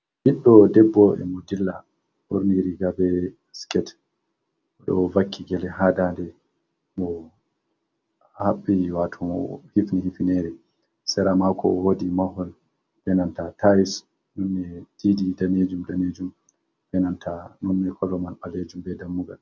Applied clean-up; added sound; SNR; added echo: none; none; none; none.